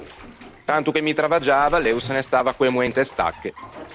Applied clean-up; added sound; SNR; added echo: none; Bathtub (filling or washing); 18 dB; none.